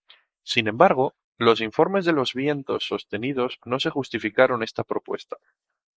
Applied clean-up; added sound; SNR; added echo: neural mask model Resemble Enhance denoiser.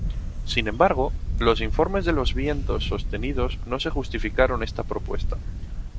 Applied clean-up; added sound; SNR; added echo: none; Camera; 1 dB; none.